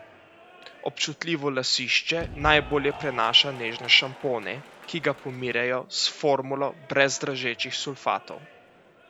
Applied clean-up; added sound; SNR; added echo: none; Applause / Cheering; 18 dB; none.